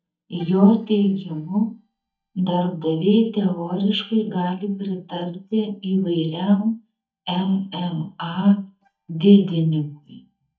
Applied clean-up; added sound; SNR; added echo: neural mask model DeepFilterNet 3.